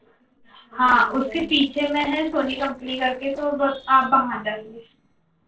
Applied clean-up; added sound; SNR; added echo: neural separator model SepFormer DNS4.